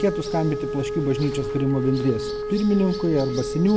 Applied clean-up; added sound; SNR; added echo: none; Wind instrument, woodwind instrument; 6 dB; none.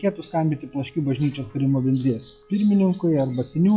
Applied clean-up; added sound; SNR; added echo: classical method log-MMSE.